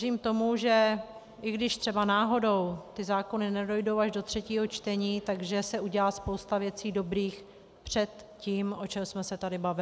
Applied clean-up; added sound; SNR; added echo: none; none; none; none.